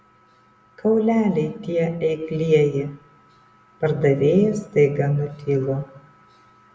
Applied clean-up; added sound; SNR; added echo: none; none; none; none.